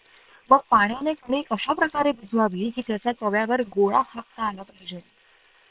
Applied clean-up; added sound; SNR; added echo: neural separator model SepFormer WHAM!.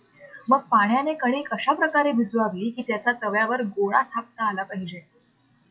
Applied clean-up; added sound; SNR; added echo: classical method log-MMSE.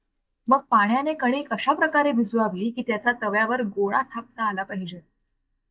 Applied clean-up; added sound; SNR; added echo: neural mask model DeepFilterNet 3.